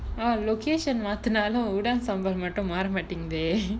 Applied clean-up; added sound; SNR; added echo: none; none; none; none.